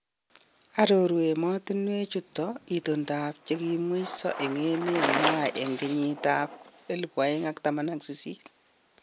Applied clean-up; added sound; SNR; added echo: none; Bicycle; 9 dB; none.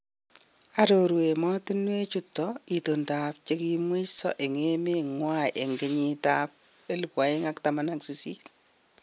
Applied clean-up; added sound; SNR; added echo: none; none; none; none.